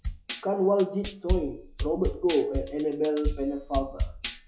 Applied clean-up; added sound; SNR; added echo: classical method log-MMSE.